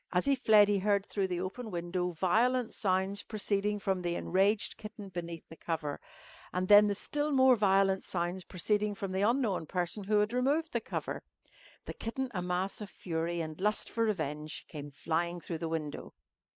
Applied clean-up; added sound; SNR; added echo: neural mask model Resemble Enhance denoiser.